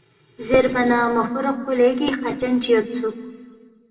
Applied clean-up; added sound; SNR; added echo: none; none; none; reverberation time 1.3 s.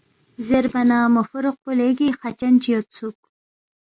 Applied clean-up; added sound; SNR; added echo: none; none; none; none.